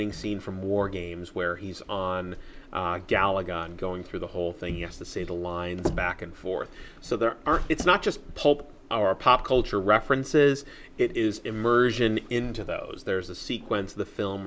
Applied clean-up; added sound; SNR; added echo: none; none; none; none.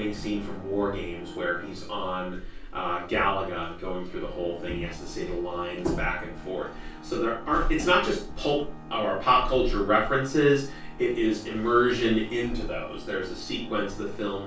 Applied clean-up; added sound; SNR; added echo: none; Organ; 19 dB; reverberation time 0.3 s.